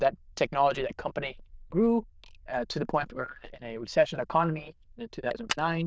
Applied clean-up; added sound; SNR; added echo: neural diffusion model UNIVERSE++.